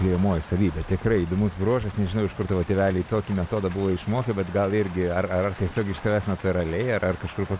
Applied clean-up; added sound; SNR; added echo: none; Rain; 17 dB; none.